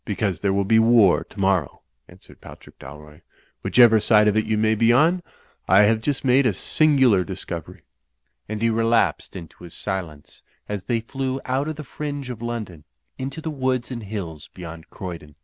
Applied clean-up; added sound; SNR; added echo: none; none; none; none.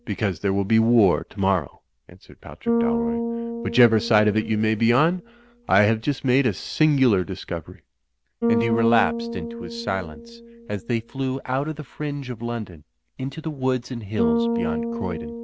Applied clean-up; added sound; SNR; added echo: none; Bass guitar; 6 dB; none.